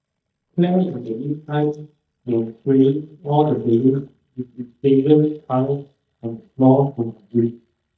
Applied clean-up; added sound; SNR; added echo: neural mask model DeepFilterNet 3.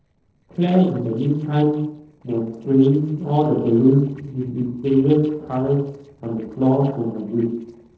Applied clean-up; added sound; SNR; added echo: neural separator model SepFormer DNS4.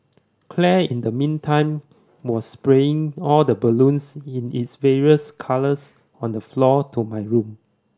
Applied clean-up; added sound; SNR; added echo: none; none; none; none.